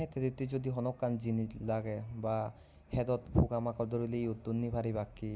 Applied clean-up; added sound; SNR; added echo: none; none; none; none.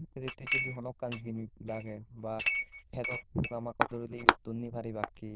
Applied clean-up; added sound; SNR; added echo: neural diffusion model UNIVERSE++.